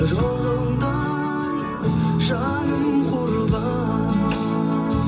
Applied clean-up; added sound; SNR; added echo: none; none; none; reverberation time 0.2 s.